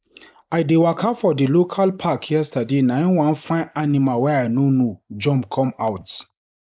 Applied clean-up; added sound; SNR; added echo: neural mask model Resemble Enhance denoiser.